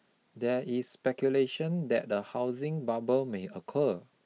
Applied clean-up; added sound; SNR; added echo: none; none; none; none.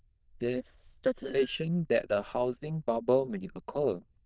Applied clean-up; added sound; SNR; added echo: neural diffusion model UNIVERSE++.